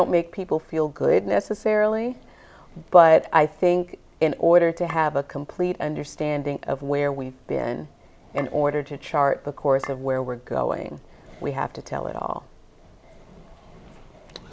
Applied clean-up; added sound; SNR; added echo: none; Chink, clink; 15 dB; none.